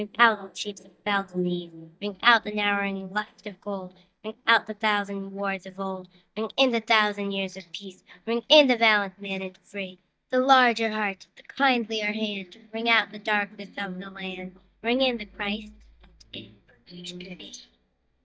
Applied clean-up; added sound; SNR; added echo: neural mask model DeepFilterNet 3.